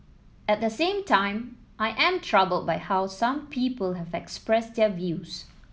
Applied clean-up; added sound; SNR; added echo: none; none; none; none.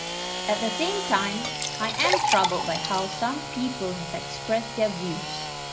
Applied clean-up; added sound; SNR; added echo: none; Liquid + Sawing / Engine; 1 dB; none.